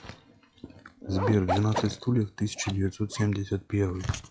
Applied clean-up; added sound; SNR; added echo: classical method log-MMSE.